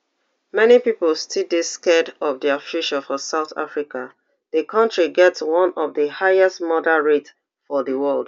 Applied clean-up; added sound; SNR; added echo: none; none; none; none.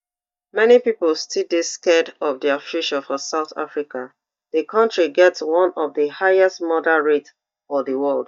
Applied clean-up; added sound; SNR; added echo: neural mask model DeepFilterNet 3.